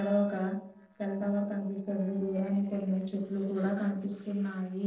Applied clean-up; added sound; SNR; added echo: neural separator model SepFormer DNS4.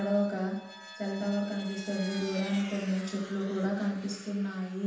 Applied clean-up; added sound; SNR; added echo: none; Vehicle; 15 dB; reverberation time 0.8 s.